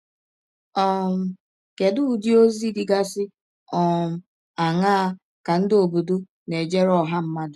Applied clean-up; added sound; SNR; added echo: none; none; none; none.